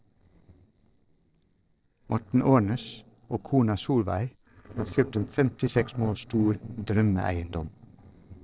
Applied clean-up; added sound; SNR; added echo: neural separator model SepFormer DNS4.